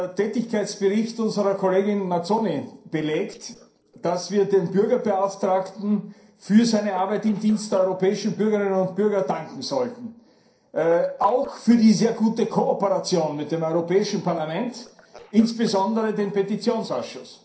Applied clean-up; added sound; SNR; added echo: neural separator model SepFormer DNS4.